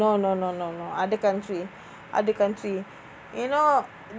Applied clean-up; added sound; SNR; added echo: none; none; none; none.